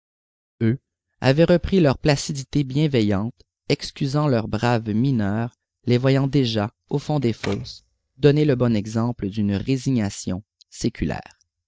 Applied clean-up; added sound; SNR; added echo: neural mask model DeepFilterNet 3.